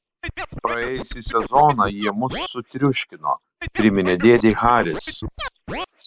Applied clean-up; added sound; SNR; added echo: neural mask model Resemble Enhance denoiser.